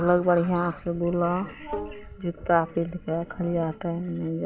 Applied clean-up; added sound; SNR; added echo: none; Bowed string instrument; 17 dB; none.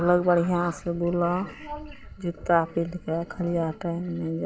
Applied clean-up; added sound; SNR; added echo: none; none; none; none.